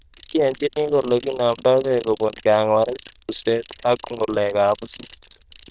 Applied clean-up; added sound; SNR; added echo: neural diffusion model UNIVERSE++.